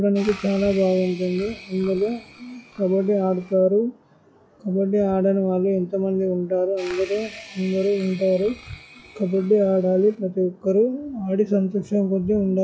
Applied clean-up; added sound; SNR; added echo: classical method log-MMSE.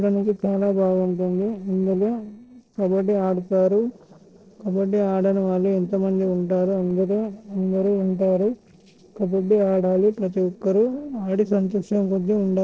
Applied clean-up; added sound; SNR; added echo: neural separator model SepFormer DNS4.